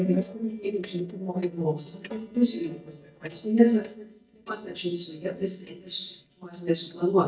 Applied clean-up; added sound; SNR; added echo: neural mask model DeepFilterNet 3.